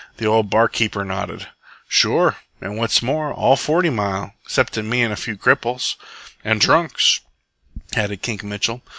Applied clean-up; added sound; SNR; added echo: none; none; none; none.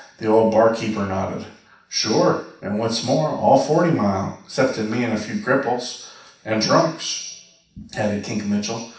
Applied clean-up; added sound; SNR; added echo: none; none; none; reverberation time 0.7 s.